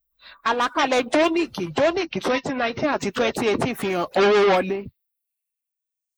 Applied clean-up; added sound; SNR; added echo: neural mask model Resemble Enhance denoiser.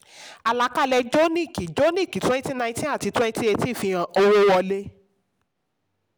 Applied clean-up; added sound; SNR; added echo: none; none; none; none.